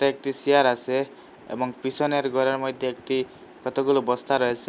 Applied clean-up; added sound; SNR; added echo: none; none; none; none.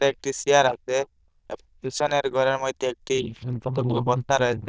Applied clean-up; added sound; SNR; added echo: neural diffusion model UNIVERSE++.